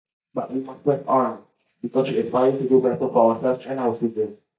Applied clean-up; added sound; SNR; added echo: neural mask model DeepFilterNet 3.